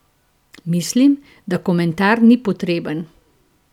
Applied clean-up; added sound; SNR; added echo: none; none; none; none.